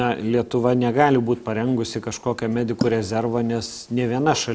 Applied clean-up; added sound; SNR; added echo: none; none; none; none.